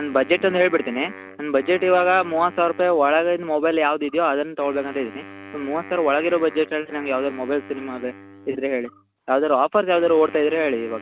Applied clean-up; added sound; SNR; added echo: none; Wind instrument, woodwind instrument; 19 dB; none.